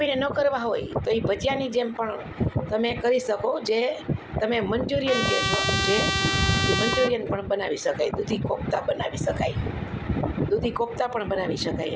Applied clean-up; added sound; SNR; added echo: none; Trumpet; 1 dB; none.